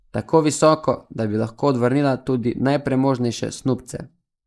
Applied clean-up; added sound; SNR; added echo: neural mask model Resemble Enhance denoiser.